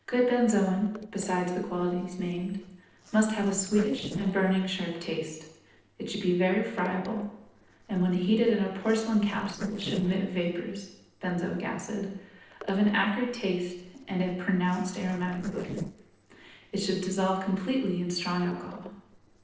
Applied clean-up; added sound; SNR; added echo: neural separator model SepFormer DNS4.